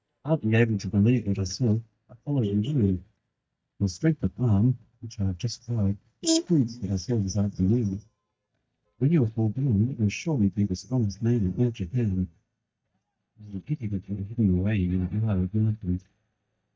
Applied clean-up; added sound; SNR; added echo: neural mask model DeepFilterNet 3.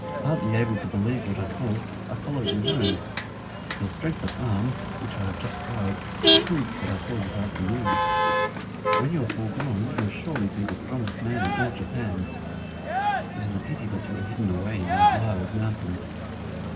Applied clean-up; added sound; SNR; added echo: none; Motor vehicle (road); -1 dB; reverberation time 0.4 s.